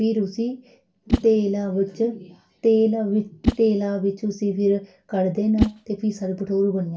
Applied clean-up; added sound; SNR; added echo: none; Whoosh, swoosh, swish; 8 dB; reverberation time 0.2 s.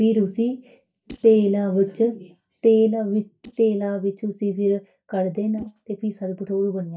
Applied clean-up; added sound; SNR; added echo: neural mask model DeepFilterNet 3.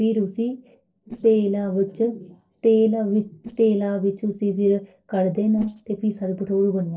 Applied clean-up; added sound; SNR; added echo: neural separator model SepFormer DNS4.